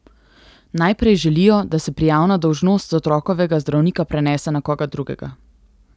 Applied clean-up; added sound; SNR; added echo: none; none; none; none.